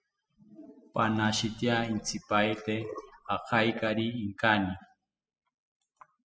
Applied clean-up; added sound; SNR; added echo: classical method spectral subtraction.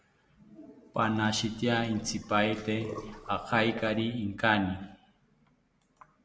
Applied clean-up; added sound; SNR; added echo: none; Sink (filling or washing); 16 dB; none.